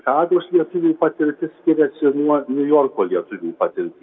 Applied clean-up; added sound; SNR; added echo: none; none; none; reverberation time 1.3 s.